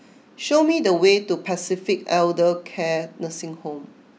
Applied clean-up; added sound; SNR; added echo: none; none; none; none.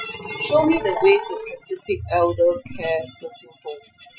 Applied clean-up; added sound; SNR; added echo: classical method Wiener filter.